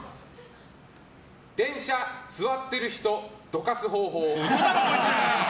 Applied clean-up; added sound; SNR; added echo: none; none; none; none.